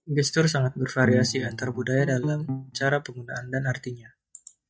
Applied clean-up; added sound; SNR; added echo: neural mask model DeepFilterNet 3.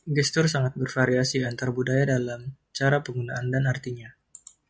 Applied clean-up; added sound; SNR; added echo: none; none; none; none.